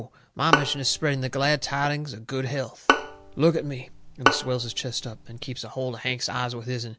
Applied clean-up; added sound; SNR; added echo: none; Bowed string instrument; 0 dB; none.